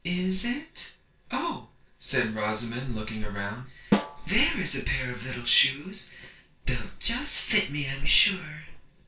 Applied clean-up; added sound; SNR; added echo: neural separator model SepFormer DNS4.